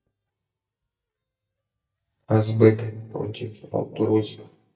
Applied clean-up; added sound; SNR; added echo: neural mask model DeepFilterNet 3.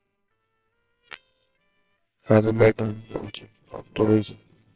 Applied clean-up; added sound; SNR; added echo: neural separator model SepFormer WHAMR!.